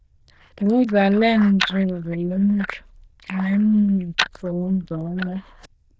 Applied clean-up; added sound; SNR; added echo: neural diffusion model UNIVERSE++.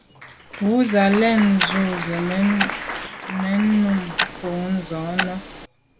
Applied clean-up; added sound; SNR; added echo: none; Applause + Tick-tock; 7 dB; none.